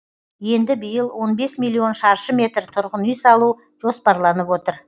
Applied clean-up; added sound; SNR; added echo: neural mask model DeepFilterNet 3.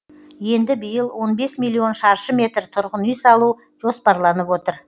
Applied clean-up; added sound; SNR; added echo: none; none; none; none.